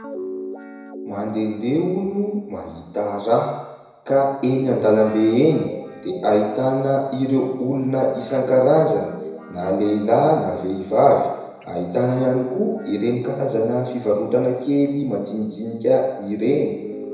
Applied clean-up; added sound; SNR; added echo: none; Guitar; 16 dB; reverberation time 1.0 s.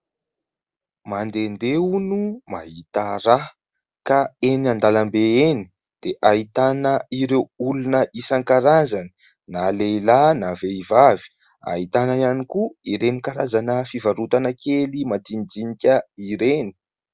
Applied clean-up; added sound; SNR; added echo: none; none; none; none.